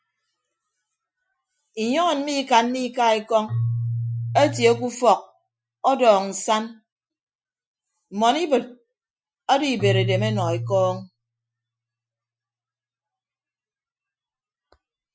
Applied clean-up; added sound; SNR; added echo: classical method Wiener filter.